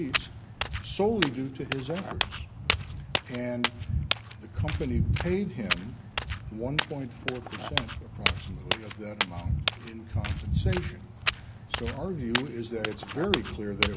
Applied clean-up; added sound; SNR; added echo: none; Walk, footsteps; -4 dB; reverberation time 0.3 s.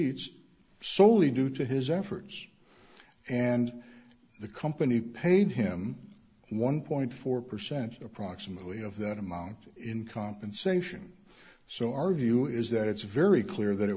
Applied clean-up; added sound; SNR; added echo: none; none; none; none.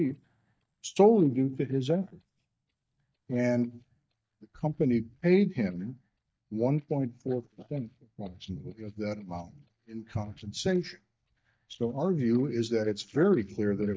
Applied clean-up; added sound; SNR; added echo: neural mask model DeepFilterNet 3.